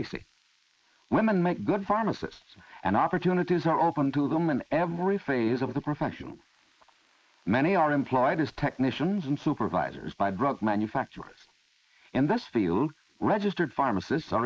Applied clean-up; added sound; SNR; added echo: neural mask model Resemble Enhance denoiser.